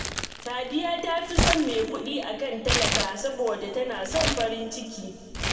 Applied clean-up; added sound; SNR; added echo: none; Crumpling, crinkling; 1 dB; reverberation time 1.9 s.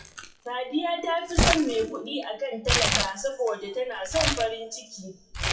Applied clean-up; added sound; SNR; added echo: classical method WPE with log-MMSE.